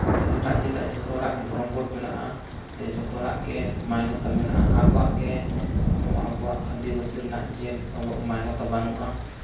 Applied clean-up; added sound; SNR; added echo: none; Thunder; -4 dB; reverberation time 0.5 s.